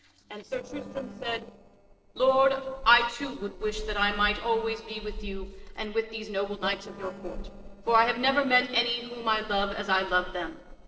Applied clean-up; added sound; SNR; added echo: neural separator model SepFormer DNS4.